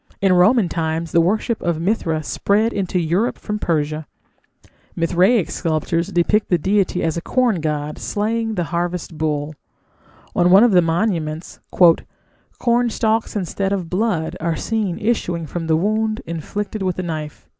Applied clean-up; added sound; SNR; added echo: none; none; none; none.